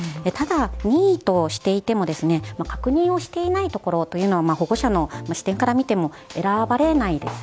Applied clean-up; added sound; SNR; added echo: none; none; none; none.